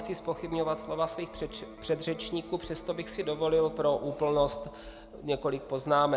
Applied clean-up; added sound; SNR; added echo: none; Electric guitar; 17 dB; none.